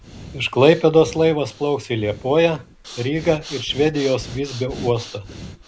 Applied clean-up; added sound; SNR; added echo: none; Breathing; 17 dB; none.